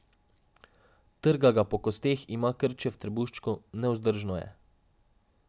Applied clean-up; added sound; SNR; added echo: none; none; none; none.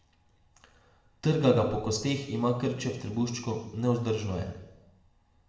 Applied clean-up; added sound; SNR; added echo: none; none; none; reverberation time 0.9 s.